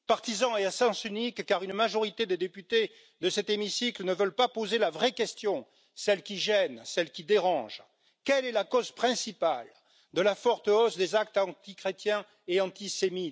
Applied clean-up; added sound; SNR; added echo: none; none; none; none.